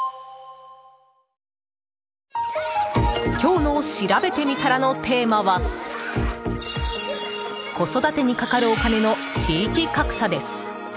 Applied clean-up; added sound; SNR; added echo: none; none; none; none.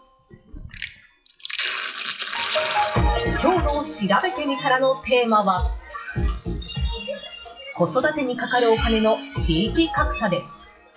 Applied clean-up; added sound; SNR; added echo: classical method WPE with log-MMSE.